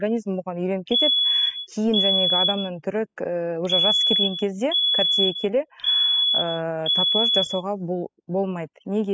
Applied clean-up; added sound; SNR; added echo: classical method spectral subtraction.